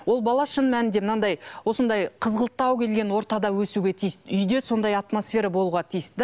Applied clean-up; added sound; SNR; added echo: none; none; none; none.